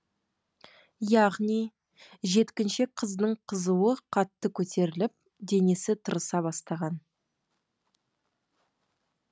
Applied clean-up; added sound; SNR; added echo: none; none; none; none.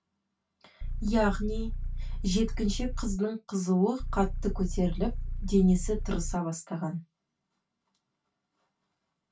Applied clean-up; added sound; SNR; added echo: none; Idling / Car; 1 dB; reverberation time 0.1 s.